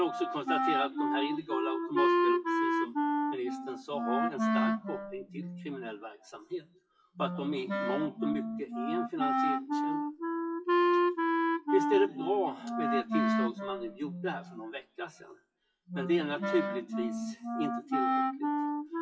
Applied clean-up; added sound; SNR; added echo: classical method WPE with log-MMSE.